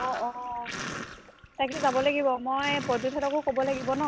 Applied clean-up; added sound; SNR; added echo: none; Sink (filling or washing); 11 dB; none.